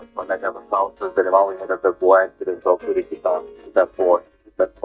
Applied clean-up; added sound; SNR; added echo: neural mask model DeepFilterNet 3.